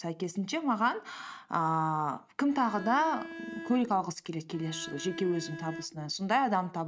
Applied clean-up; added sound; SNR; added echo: neural mask model RNNoise.